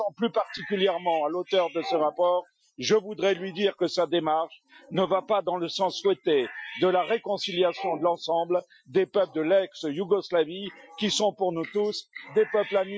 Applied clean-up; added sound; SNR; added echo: classical method Wiener filter.